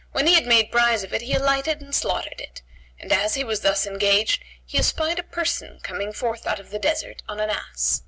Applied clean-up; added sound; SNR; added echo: none; none; none; none.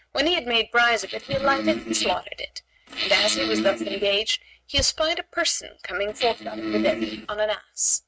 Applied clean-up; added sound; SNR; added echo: neural mask model RNNoise.